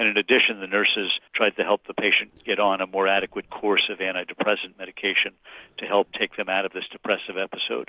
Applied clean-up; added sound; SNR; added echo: none; none; none; none.